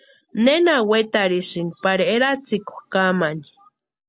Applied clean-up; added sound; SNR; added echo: none; none; none; none.